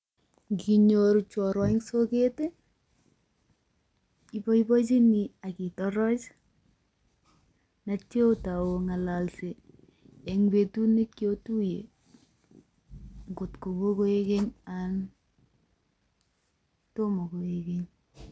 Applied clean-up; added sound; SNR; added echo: none; none; none; none.